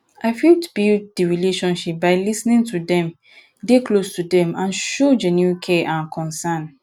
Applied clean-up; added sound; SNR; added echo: none; none; none; none.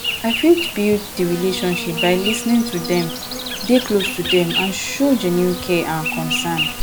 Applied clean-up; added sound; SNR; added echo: none; Insect; 6 dB; none.